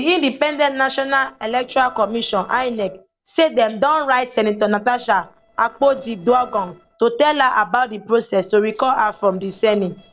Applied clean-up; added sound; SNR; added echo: neural separator model SepFormer DNS4.